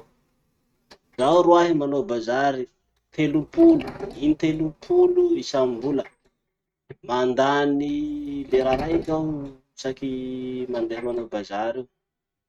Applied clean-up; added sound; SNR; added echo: neural mask model RNNoise.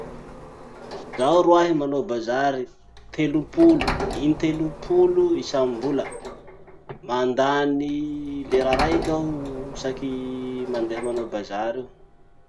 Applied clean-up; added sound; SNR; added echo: none; Sliding door; 11 dB; none.